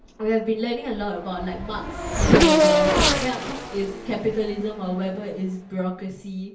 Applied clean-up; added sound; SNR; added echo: none; Race car, auto racing / Accelerating, revving, vroom; -4 dB; reverberation time 0.4 s.